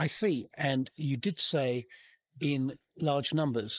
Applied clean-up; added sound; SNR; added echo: neural mask model Resemble Enhance denoiser.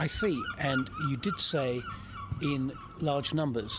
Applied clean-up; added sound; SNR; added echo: none; Bird vocalization, bird call, bird song; 10 dB; none.